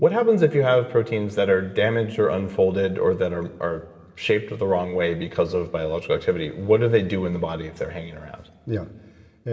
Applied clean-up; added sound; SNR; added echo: none; none; none; reverberation time 2.2 s.